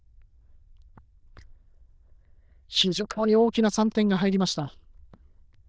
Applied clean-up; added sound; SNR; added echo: neural diffusion model UNIVERSE++.